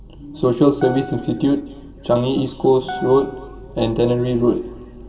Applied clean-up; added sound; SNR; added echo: none; Piano; 16 dB; reverberation time 2.4 s.